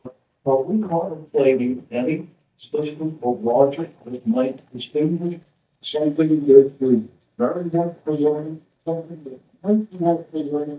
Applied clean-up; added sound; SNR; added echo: neural mask model DeepFilterNet 3.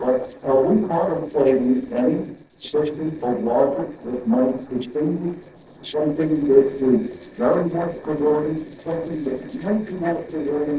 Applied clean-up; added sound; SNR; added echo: neural separator model SepFormer DNS4.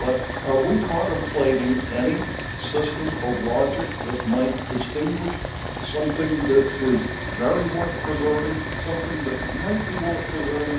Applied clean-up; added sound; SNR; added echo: none; Boiling; -1 dB; reverberation time 0.6 s.